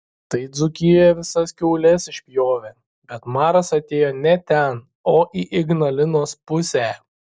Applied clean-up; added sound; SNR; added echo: none; none; none; none.